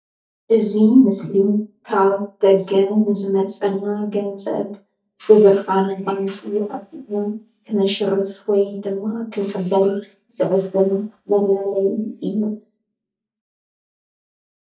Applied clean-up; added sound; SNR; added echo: neural mask model DeepFilterNet 3.